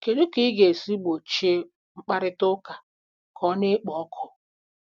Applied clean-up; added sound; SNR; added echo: none; none; none; none.